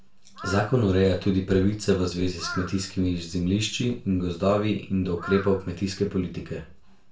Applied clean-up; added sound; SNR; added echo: none; Crow; 17 dB; reverberation time 0.3 s.